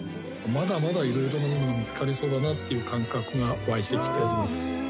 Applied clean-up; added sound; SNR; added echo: none; none; none; none.